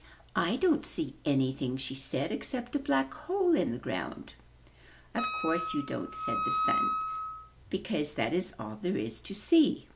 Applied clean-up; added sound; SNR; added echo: none; Wind instrument, woodwind instrument; 2 dB; none.